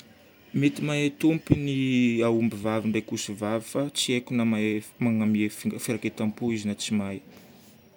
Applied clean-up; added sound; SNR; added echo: none; none; none; none.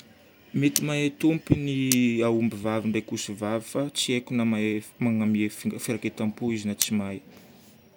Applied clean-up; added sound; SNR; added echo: none; Cutlery, silverware; 9 dB; none.